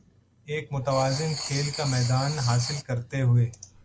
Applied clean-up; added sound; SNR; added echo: none; Writing; 11 dB; none.